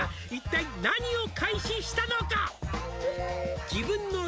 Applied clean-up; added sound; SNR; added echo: none; none; none; none.